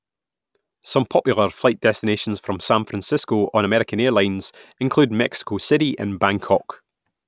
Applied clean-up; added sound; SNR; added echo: none; none; none; none.